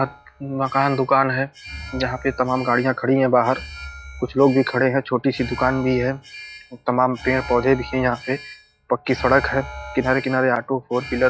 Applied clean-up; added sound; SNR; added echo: classical method log-MMSE.